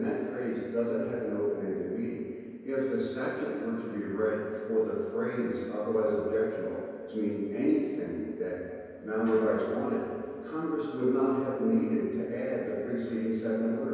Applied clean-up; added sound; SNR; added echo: none; none; none; reverberation time 2.2 s.